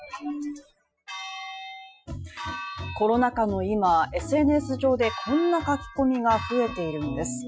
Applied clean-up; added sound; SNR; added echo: classical method Wiener filter.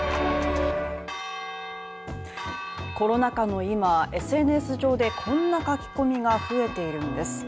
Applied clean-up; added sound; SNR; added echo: none; Church bell; 12 dB; none.